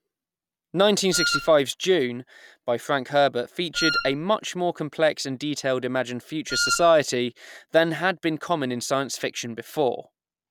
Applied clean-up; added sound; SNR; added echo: none; Wind instrument, woodwind instrument; 3 dB; none.